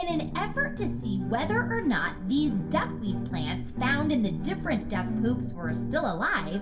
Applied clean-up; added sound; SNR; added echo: none; Bass guitar; 5 dB; reverberation time 0.2 s.